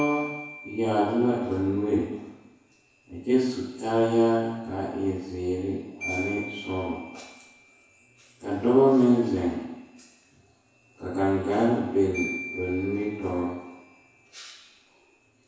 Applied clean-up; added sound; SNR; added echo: none; Marimba, xylophone; 17 dB; reverberation time 1.0 s.